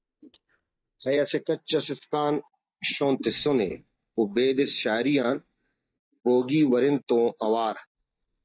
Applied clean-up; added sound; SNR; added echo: neural mask model DeepFilterNet 3.